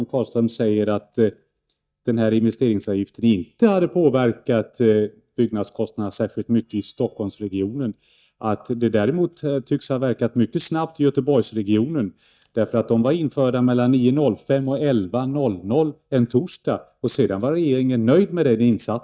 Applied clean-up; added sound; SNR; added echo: neural mask model DeepFilterNet 3.